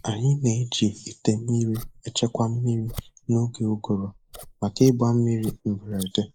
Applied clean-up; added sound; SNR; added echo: neural mask model Resemble Enhance denoiser.